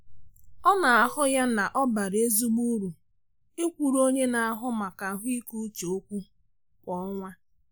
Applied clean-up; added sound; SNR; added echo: none; Cowbell; 20 dB; none.